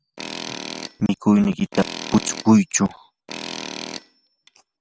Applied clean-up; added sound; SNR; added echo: none; Tools; 12 dB; none.